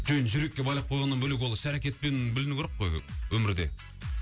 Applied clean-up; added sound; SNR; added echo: none; none; none; none.